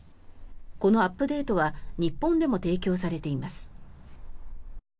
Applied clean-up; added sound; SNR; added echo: none; none; none; none.